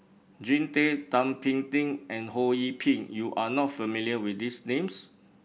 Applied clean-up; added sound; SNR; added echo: none; none; none; none.